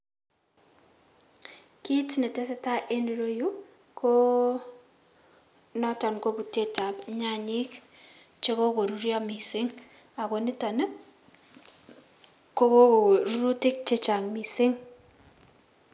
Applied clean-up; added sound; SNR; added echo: none; none; none; none.